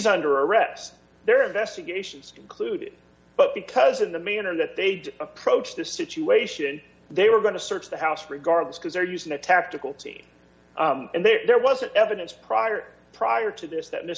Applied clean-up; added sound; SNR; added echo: none; none; none; none.